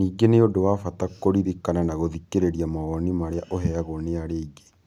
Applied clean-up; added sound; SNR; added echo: none; none; none; none.